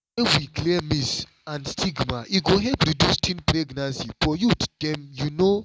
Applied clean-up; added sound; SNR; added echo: none; none; none; none.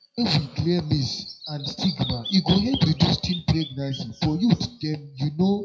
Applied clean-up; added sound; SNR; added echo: classical method WPE with log-MMSE.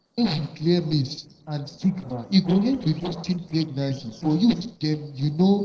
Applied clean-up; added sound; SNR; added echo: neural separator model SepFormer DNS4.